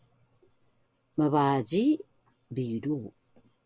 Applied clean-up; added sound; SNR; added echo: none; none; none; none.